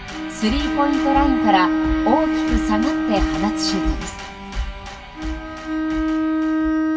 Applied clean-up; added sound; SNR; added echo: none; Bowed string instrument; -1 dB; reverberation time 2.7 s.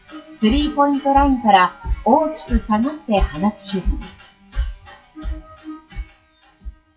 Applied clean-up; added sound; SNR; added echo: classical method WPE with log-MMSE.